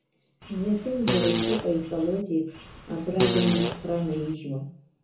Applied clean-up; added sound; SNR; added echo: none; Fart; 2 dB; reverberation time 0.7 s.